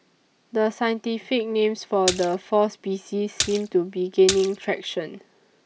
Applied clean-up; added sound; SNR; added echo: none; Splash, splatter; 8 dB; none.